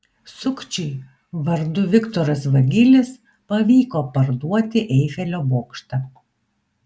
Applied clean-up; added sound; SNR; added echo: none; none; none; none.